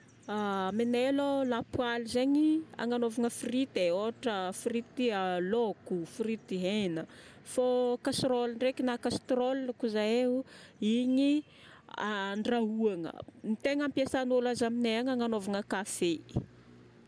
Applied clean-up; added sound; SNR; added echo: none; none; none; none.